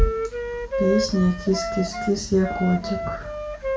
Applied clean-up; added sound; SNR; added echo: none; Wind instrument, woodwind instrument; 5 dB; reverberation time 0.2 s.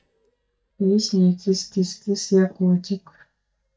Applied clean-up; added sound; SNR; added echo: neural mask model DeepFilterNet 3.